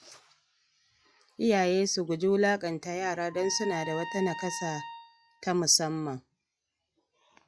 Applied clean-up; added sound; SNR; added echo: classical method log-MMSE.